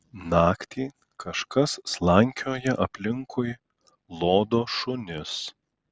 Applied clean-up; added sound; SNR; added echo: none; none; none; none.